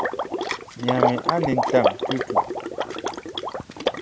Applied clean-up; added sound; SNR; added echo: none; Water / Liquid; -3 dB; none.